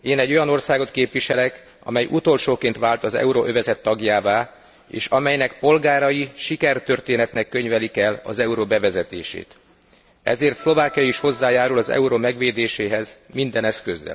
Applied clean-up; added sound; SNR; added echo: none; Wind instrument, woodwind instrument; 20 dB; none.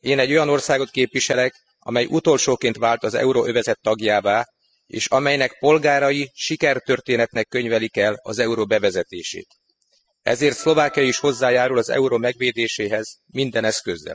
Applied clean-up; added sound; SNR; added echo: classical method spectral subtraction.